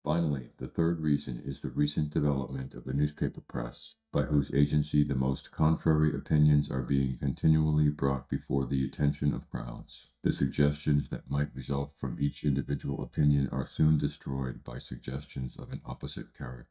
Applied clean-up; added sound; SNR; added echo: neural mask model DeepFilterNet 3.